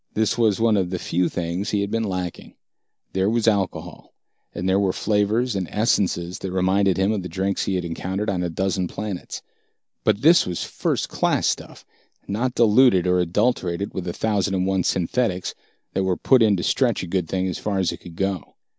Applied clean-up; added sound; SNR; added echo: none; none; none; none.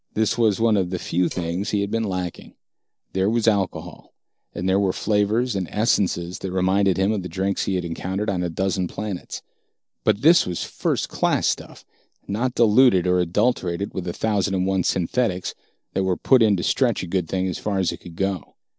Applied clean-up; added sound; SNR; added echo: neural separator model SepFormer DNS4.